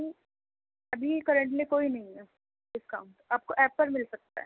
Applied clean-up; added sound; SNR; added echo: none; none; none; none.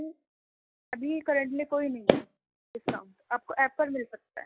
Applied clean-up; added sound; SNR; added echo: classical method log-MMSE.